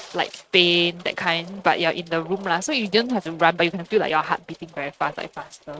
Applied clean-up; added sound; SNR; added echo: neural mask model RNNoise.